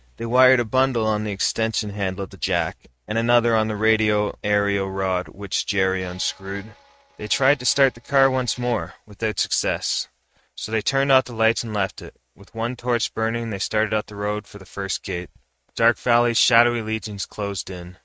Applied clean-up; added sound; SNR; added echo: neural mask model RNNoise.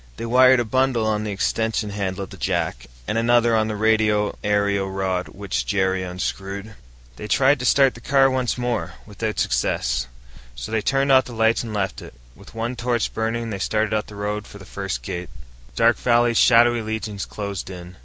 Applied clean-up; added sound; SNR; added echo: none; none; none; none.